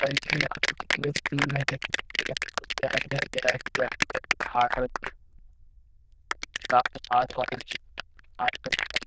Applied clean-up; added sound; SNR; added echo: neural diffusion model UNIVERSE++.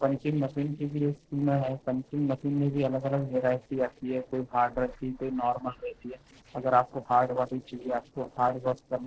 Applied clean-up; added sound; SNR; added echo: neural separator model SepFormer DNS4.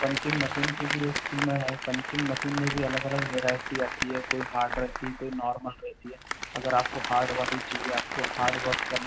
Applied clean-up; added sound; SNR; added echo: none; Applause; 2 dB; none.